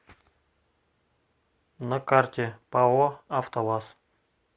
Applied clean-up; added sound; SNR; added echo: none; none; none; none.